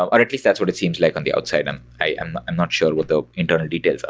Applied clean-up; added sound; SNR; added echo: none; none; none; none.